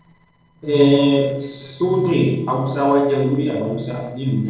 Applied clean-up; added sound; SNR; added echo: neural separator model SepFormer DNS4.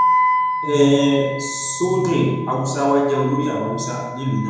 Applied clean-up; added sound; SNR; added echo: none; Wind instrument, woodwind instrument; 4 dB; reverberation time 0.9 s.